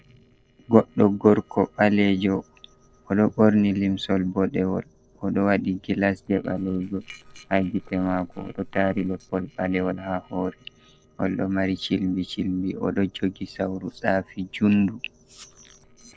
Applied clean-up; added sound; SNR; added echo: neural separator model SepFormer DNS4.